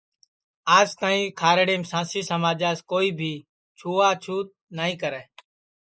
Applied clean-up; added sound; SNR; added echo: neural mask model Resemble Enhance denoiser.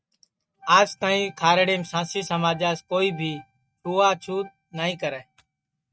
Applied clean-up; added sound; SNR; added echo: neural mask model RNNoise.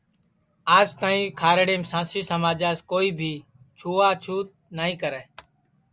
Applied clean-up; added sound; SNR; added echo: none; none; none; none.